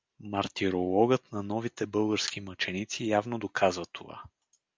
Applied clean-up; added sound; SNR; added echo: none; none; none; none.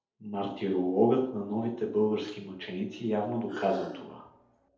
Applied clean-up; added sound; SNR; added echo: neural separator model SepFormer DNS4.